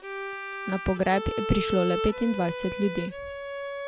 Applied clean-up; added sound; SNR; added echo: none; Bowed string instrument; 5 dB; none.